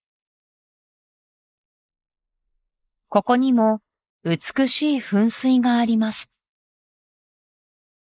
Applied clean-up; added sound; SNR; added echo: neural mask model Resemble Enhance denoiser.